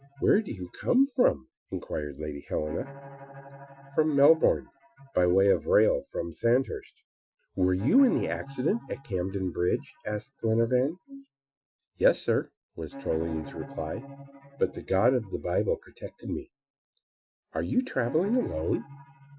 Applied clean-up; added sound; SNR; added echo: classical method Wiener filter.